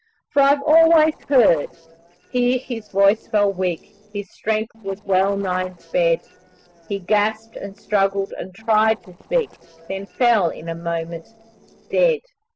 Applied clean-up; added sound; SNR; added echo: neural separator model SepFormer DNS4.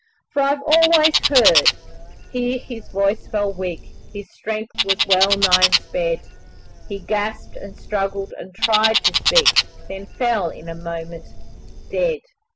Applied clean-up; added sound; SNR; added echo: none; Bird; 1 dB; none.